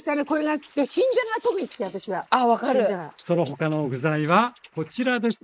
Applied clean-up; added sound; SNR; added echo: neural mask model Resemble Enhance denoiser.